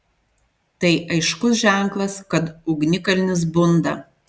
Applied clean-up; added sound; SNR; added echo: none; none; none; none.